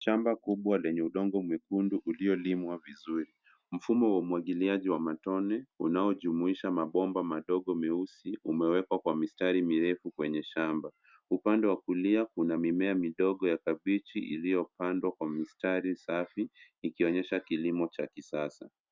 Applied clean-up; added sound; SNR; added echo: none; none; none; none.